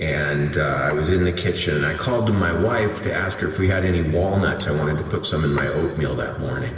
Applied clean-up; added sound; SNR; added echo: neural separator model SepFormer DNS4.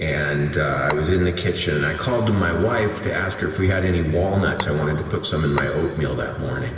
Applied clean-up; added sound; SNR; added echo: none; Telephone; 11 dB; reverberation time 2.6 s.